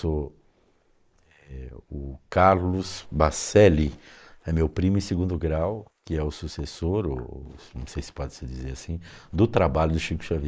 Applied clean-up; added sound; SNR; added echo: neural mask model Resemble Enhance denoiser.